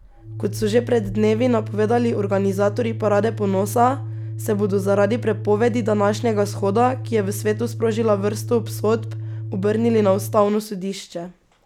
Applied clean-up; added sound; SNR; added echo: none; Organ; 9 dB; none.